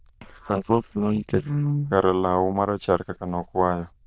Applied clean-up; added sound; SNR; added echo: neural diffusion model UNIVERSE++.